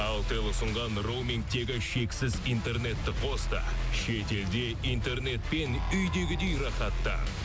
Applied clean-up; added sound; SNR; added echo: none; none; none; none.